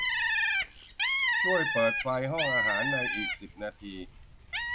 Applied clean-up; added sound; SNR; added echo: none; Bird; -4 dB; none.